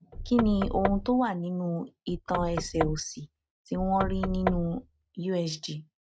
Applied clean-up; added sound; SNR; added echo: neural mask model RNNoise.